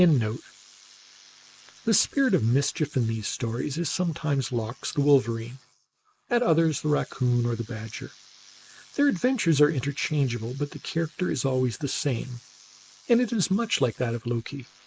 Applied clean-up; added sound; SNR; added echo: neural mask model Resemble Enhance denoiser.